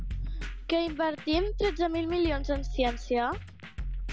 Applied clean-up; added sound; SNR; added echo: none; Drum kit; 5 dB; none.